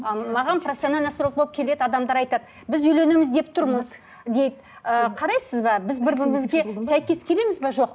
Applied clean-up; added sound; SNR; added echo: none; none; none; none.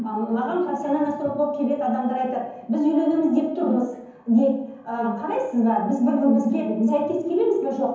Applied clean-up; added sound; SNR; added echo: none; none; none; reverberation time 0.9 s.